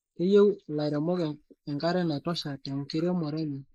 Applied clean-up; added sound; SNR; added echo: neural mask model Resemble Enhance denoiser.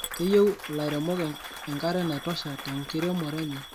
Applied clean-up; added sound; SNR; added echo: none; Applause / Cheering / Clapping + Coin (dropping) / Glass; 11 dB; none.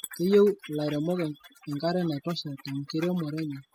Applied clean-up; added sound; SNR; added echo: classical method spectral subtraction.